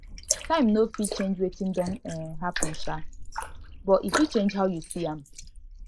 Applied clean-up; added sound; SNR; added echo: neural mask model Resemble Enhance denoiser.